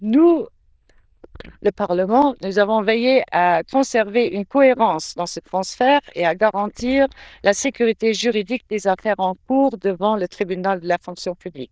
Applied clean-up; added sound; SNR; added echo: neural diffusion model UNIVERSE++.